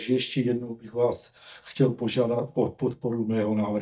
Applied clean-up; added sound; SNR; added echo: neural mask model DeepFilterNet 3.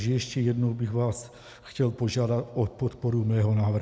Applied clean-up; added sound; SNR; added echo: none; none; none; none.